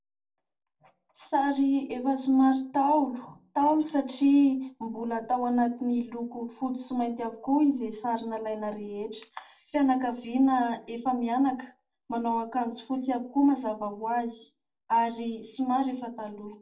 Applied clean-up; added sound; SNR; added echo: neural separator model SepFormer DNS4.